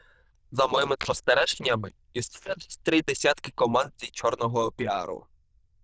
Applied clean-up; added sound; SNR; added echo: neural diffusion model UNIVERSE++.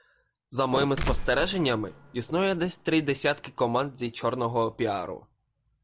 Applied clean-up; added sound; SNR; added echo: none; Mechanisms; 6 dB; none.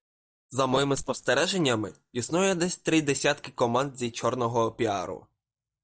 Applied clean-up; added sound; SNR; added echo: neural mask model DeepFilterNet 3.